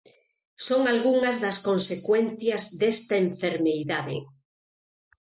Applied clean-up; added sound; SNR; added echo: none; none; none; none.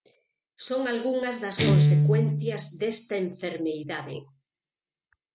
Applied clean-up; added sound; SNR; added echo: none; Guitar; -4 dB; none.